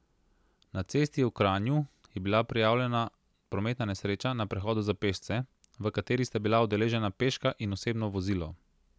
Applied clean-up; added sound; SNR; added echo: none; none; none; none.